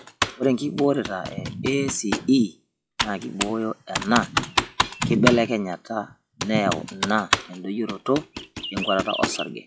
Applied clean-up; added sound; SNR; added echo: classical method log-MMSE.